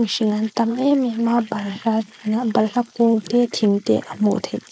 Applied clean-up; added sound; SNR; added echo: neural mask model Resemble Enhance denoiser.